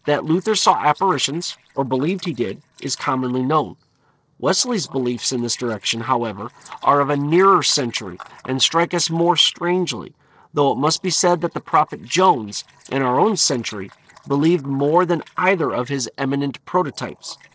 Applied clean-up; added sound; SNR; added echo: neural separator model SepFormer DNS4.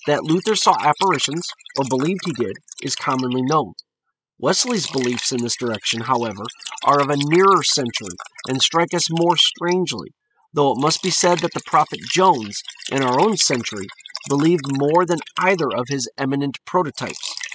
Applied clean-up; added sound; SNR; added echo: classical method spectral subtraction.